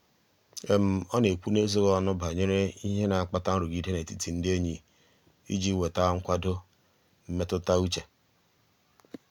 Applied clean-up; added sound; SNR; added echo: none; none; none; none.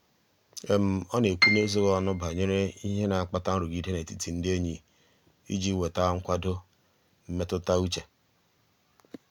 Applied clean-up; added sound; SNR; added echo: none; Piano; 1 dB; none.